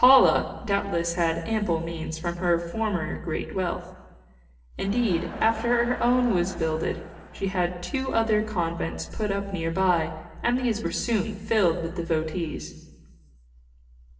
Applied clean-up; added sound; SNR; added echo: neural separator model SepFormer DNS4.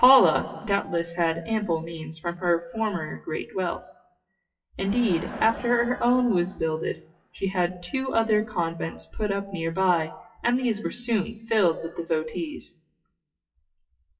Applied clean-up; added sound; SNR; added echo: classical method WPE with log-MMSE.